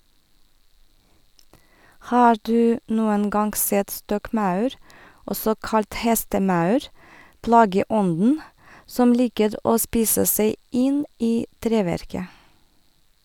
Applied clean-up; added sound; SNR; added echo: none; none; none; none.